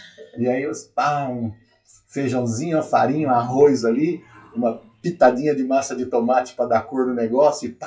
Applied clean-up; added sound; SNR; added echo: classical method WPE with log-MMSE.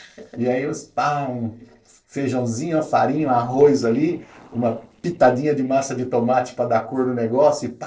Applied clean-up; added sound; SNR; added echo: neural separator model SepFormer DNS4.